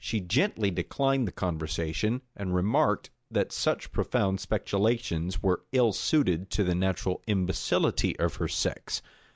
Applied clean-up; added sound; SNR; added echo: none; none; none; none.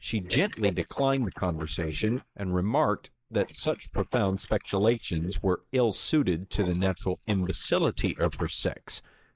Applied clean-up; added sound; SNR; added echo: neural mask model Resemble Enhance denoiser.